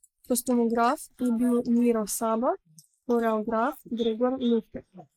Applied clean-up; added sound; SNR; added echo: neural mask model Resemble Enhance denoiser.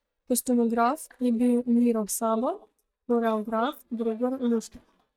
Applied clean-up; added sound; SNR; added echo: neural mask model DeepFilterNet 3.